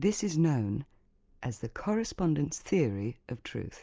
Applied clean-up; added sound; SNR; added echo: none; none; none; none.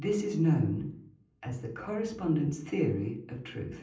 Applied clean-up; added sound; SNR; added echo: none; none; none; reverberation time 0.6 s.